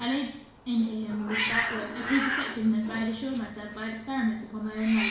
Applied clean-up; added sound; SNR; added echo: none; Hiss; 5 dB; reverberation time 0.7 s.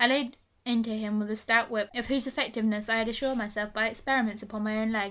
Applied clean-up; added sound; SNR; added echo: none; none; none; none.